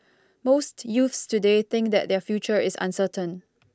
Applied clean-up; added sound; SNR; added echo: none; none; none; none.